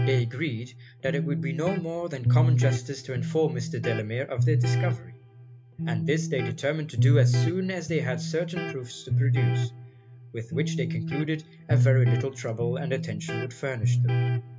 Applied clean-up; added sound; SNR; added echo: none; Electric guitar; -4 dB; none.